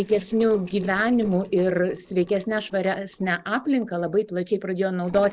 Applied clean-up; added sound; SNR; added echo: neural separator model SepFormer DNS4.